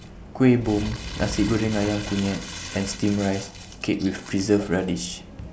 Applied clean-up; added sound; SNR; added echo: none; Crumpling, crinkling; 15 dB; none.